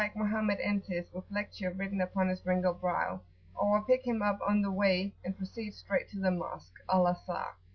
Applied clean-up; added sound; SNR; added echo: none; none; none; none.